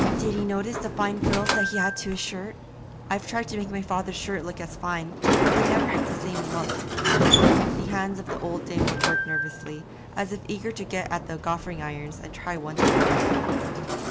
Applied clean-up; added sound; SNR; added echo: none; Sliding door; -5 dB; none.